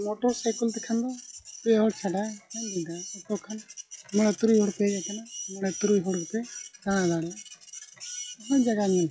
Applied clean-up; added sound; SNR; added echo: classical method log-MMSE.